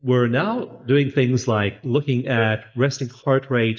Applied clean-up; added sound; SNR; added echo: neural mask model DeepFilterNet 3.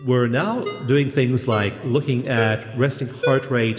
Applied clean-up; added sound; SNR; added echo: none; Ringtone; 11 dB; reverberation time 2.5 s.